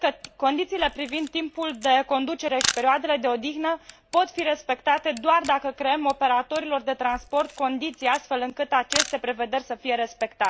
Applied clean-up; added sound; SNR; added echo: none; Camera; 12 dB; none.